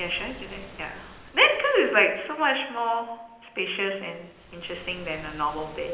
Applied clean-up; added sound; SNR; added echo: none; Waves, surf; 20 dB; reverberation time 0.8 s.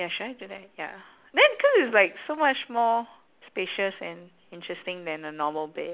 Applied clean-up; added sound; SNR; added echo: none; none; none; none.